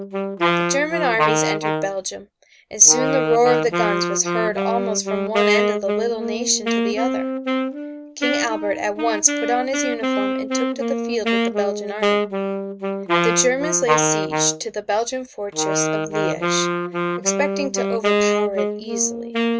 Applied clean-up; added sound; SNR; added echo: none; Wind instrument, woodwind instrument; -1 dB; none.